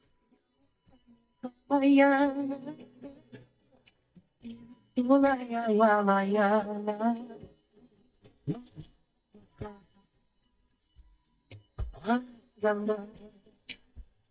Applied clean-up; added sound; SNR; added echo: neural mask model DeepFilterNet 3.